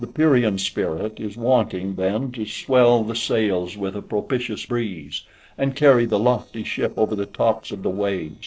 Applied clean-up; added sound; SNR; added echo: neural separator model SepFormer DNS4.